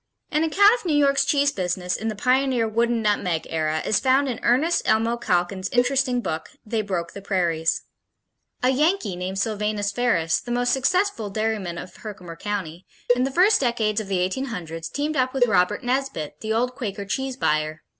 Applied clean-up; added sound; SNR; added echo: none; Cowbell; 6 dB; none.